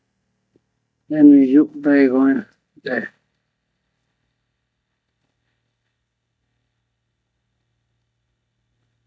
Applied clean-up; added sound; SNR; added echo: neural mask model DeepFilterNet 3.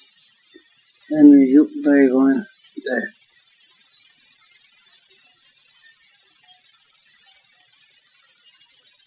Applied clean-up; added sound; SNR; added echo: classical method Wiener filter.